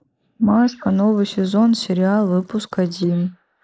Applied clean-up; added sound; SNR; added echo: neural mask model Resemble Enhance denoiser.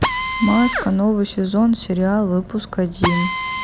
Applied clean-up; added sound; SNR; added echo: none; Drill; 6 dB; none.